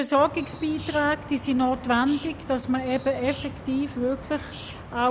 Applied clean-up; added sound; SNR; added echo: none; Bird; 13 dB; none.